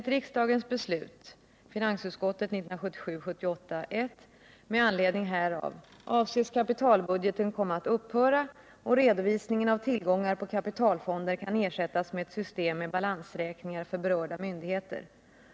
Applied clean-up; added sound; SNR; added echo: none; none; none; none.